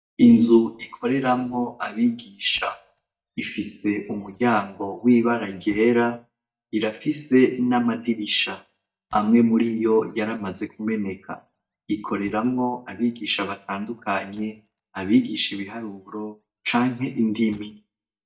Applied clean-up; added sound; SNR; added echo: neural mask model DeepFilterNet 3.